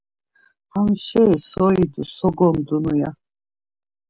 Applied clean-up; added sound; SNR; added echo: none; none; none; none.